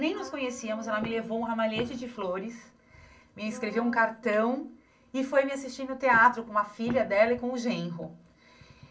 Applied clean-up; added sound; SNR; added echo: none; Walk, footsteps; 16 dB; reverberation time 0.2 s.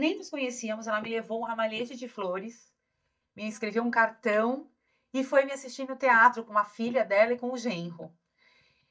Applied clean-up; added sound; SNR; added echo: neural mask model DeepFilterNet 3.